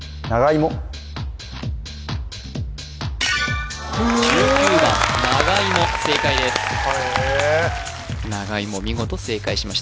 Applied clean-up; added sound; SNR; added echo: none; none; none; none.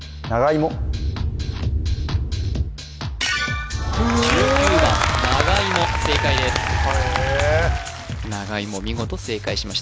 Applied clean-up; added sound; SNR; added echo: none; Wind; 2 dB; none.